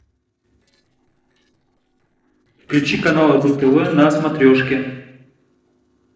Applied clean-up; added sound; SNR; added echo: neural separator model SepFormer DNS4.